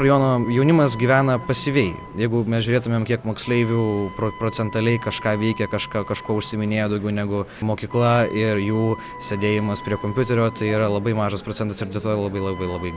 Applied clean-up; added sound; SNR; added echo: none; Wind instrument, woodwind instrument; 18 dB; none.